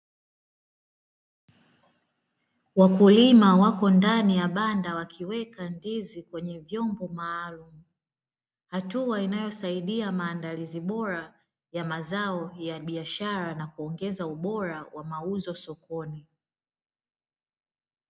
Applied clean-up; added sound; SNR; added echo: none; none; none; none.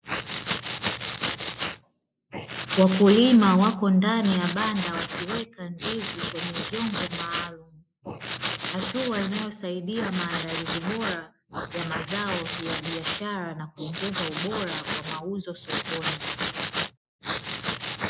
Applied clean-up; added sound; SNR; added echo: neural mask model Resemble Enhance denoiser.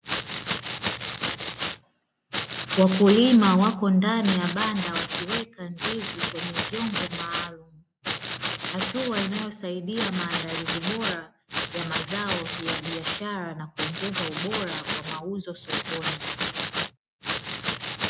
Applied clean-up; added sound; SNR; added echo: none; Domestic sounds, home sounds; 4 dB; none.